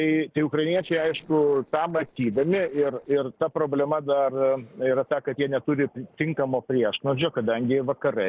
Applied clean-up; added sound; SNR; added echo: neural separator model SepFormer DNS4.